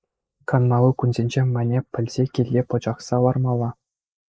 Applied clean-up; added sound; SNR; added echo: neural mask model Resemble Enhance denoiser.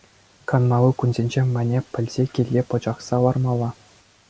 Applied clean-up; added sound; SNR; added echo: none; none; none; none.